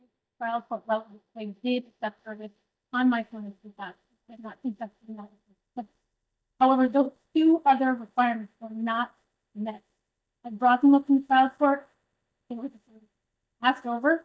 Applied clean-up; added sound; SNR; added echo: neural mask model DeepFilterNet 3.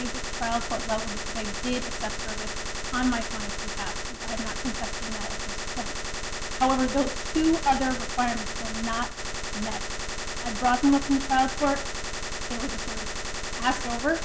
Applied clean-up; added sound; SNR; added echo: none; Gunshot, gunfire; 2 dB; none.